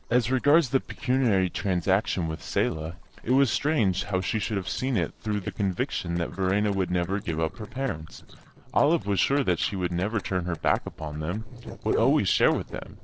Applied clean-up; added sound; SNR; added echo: neural separator model SepFormer DNS4.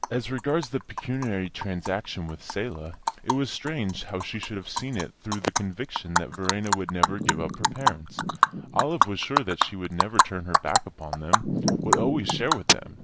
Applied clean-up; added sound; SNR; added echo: none; Animal; -3 dB; none.